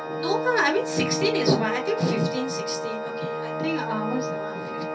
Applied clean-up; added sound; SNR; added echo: none; Organ; 3 dB; reverberation time 0.3 s.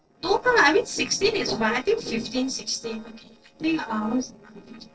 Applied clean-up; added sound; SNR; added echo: neural separator model SepFormer DNS4.